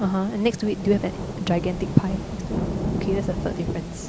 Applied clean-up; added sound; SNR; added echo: none; Rain / Thunderstorm; 4 dB; none.